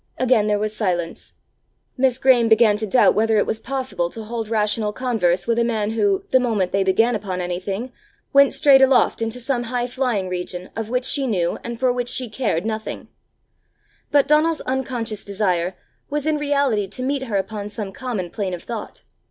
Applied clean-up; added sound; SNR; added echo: none; none; none; none.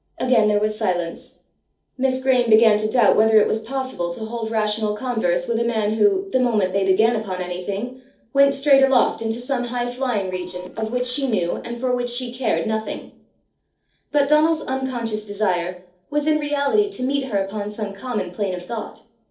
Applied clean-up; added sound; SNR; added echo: neural separator model SepFormer DNS4.